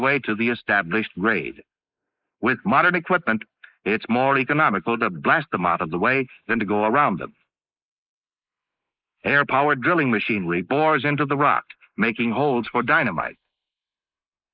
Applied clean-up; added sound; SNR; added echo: neural mask model Resemble Enhance denoiser.